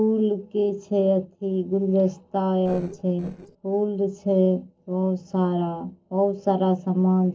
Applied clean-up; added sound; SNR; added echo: neural separator model SepFormer DNS4.